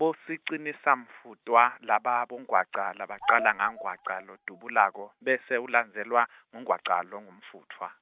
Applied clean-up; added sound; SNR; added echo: neural mask model RNNoise.